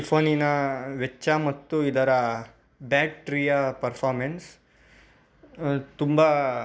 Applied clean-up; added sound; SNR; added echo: none; none; none; none.